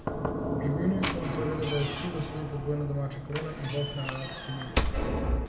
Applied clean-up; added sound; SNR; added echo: none; Knock / Slam; -1 dB; reverberation time 0.9 s.